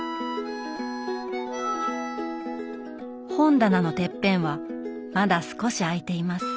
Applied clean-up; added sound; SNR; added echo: none; none; none; none.